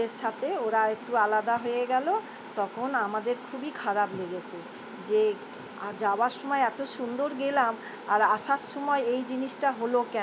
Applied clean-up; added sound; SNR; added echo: none; none; none; none.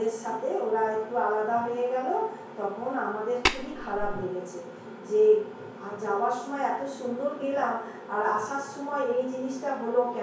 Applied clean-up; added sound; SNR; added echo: none; Tap; 1 dB; reverberation time 0.6 s.